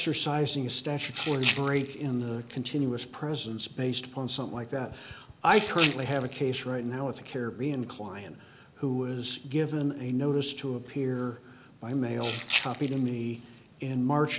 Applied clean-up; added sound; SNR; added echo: none; Rattle (instrument); 3 dB; none.